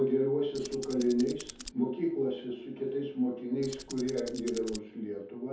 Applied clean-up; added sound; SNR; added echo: none; Tools; 14 dB; reverberation time 0.6 s.